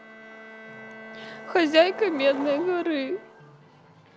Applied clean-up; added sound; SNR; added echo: none; Skateboard + Bowed string instrument; 14 dB; none.